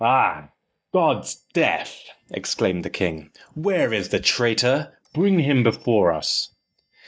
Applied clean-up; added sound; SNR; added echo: neural mask model DeepFilterNet 3.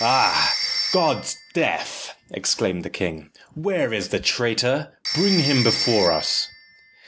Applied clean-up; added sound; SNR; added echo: none; Telephone; 6 dB; none.